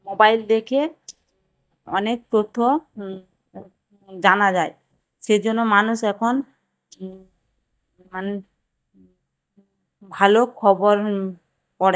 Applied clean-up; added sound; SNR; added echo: neural mask model DeepFilterNet 3.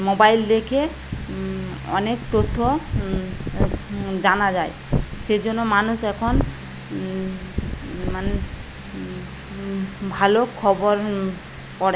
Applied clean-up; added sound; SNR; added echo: none; none; none; none.